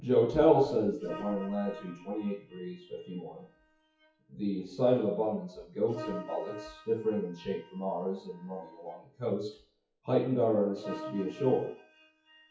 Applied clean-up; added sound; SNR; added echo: classical method WPE with log-MMSE.